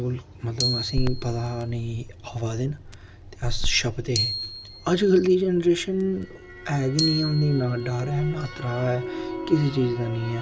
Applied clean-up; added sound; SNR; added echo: none; Crackle + Glockenspiel; 6 dB; none.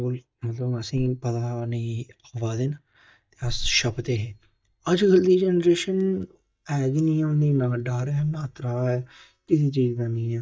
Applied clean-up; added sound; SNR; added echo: neural mask model DeepFilterNet 3.